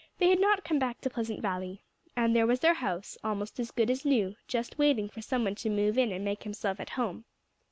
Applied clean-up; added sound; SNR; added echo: none; none; none; none.